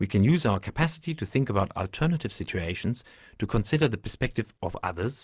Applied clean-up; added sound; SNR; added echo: none; none; none; none.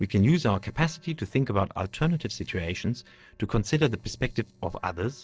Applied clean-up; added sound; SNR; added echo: neural separator model SepFormer DNS4.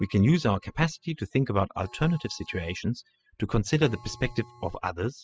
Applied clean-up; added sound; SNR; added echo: classical method spectral subtraction.